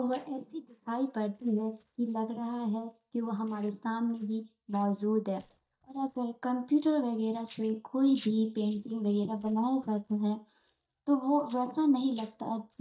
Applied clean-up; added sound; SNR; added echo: neural mask model DeepFilterNet 3.